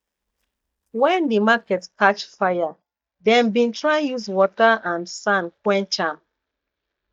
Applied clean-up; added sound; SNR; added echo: neural mask model DeepFilterNet 3.